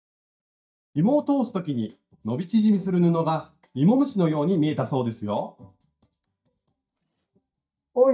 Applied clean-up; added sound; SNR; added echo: neural mask model DeepFilterNet 3.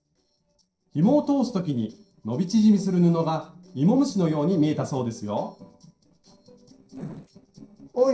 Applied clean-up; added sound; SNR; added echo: neural separator model SepFormer DNS4.